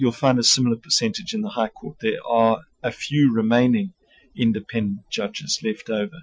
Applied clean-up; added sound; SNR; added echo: classical method Wiener filter.